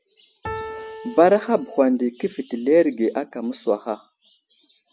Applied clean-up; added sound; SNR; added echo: none; Piano; 12 dB; none.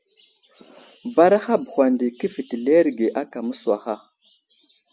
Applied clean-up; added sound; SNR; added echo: none; none; none; none.